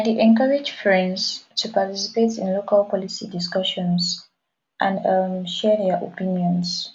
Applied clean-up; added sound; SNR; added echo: none; none; none; none.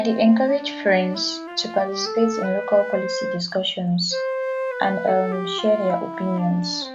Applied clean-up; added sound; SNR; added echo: none; Wind instrument, woodwind instrument; 7 dB; none.